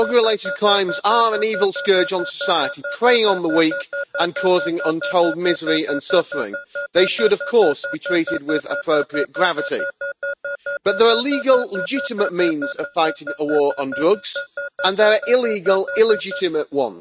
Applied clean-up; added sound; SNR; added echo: neural mask model RNNoise.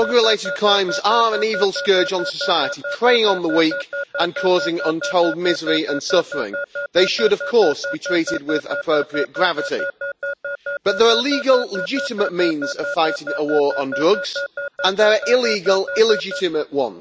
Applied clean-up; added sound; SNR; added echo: none; Alarm / Keyboard (musical); 8 dB; none.